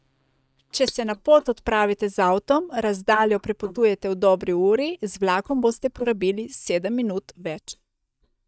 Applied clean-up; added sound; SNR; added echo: neural mask model DeepFilterNet 3.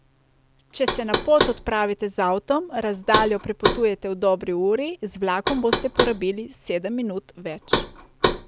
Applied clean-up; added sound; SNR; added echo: none; Knock; 3 dB; none.